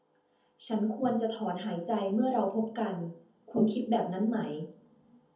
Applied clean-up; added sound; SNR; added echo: none; none; none; reverberation time 0.7 s.